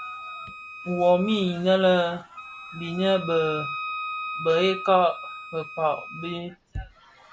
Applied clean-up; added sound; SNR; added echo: none; Wind instrument, woodwind instrument; 11 dB; none.